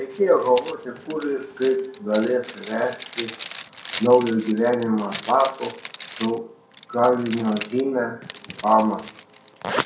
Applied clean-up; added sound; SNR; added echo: none; Zipper (clothing); 10 dB; reverberation time 0.5 s.